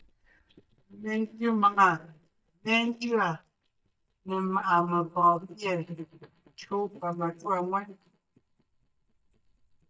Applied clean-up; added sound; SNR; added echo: neural mask model DeepFilterNet 3.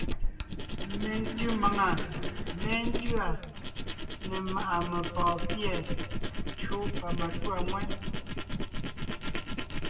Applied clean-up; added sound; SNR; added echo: none; Tools; -3 dB; reverberation time 1.0 s.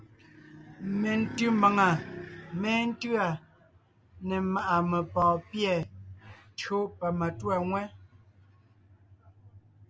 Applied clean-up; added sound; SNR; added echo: none; none; none; none.